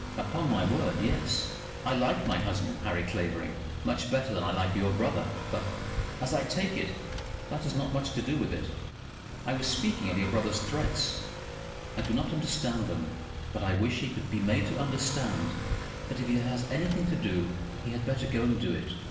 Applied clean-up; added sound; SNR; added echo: none; Motorcycle / Accelerating, revving, vroom; 6 dB; reverberation time 0.9 s.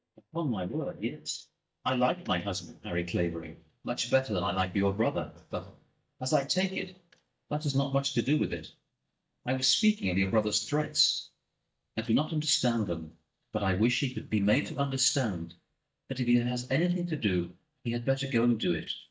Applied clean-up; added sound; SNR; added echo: neural mask model DeepFilterNet 3.